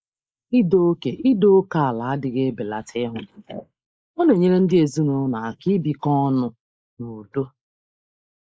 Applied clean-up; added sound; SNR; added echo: neural mask model Resemble Enhance denoiser.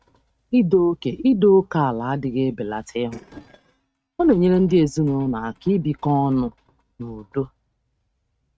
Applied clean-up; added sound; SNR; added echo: neural mask model RNNoise.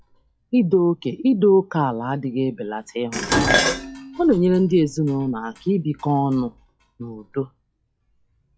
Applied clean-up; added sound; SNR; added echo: classical method log-MMSE.